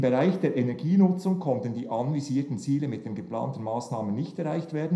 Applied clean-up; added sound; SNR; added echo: none; none; none; reverberation time 0.4 s.